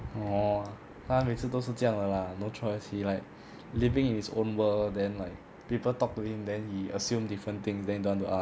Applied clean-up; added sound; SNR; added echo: none; none; none; none.